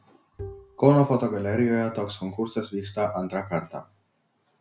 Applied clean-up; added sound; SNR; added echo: none; Bowed string instrument; 18 dB; none.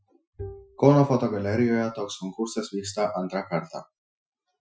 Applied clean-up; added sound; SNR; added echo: classical method Wiener filter.